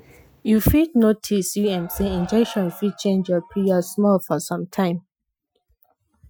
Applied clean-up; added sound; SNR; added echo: classical method Wiener filter.